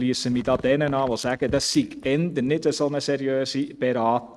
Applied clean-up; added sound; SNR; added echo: neural mask model RNNoise.